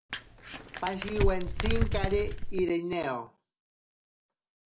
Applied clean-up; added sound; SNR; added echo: none; Crumpling, crinkling; -3 dB; none.